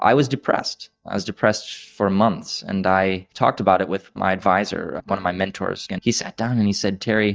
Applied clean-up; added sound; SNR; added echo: neural mask model DeepFilterNet 3.